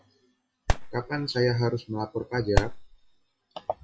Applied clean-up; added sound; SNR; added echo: classical method log-MMSE.